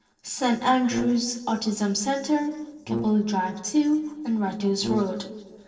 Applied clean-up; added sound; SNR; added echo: neural separator model SepFormer DNS4.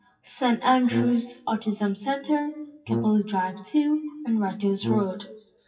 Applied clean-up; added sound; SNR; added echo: classical method WPE with log-MMSE.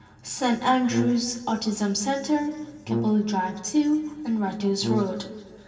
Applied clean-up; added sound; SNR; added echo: none; Brass instrument; 6 dB; reverberation time 1.9 s.